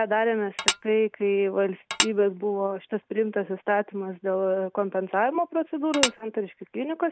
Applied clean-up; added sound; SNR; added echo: none; Tap / Dishes, pots, and pans; 0 dB; none.